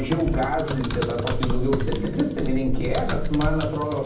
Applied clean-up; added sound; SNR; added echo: none; Typing; 1 dB; reverberation time 0.6 s.